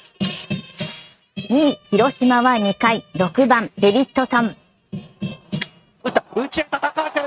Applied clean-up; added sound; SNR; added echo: neural mask model RNNoise.